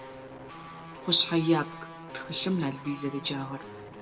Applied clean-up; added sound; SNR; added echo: none; Guitar; 14 dB; reverberation time 0.7 s.